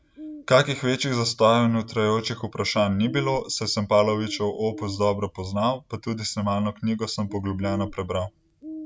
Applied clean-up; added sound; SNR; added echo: none; Bird; 18 dB; none.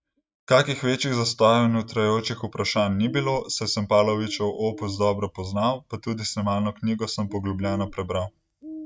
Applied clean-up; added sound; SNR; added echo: neural mask model DeepFilterNet 3.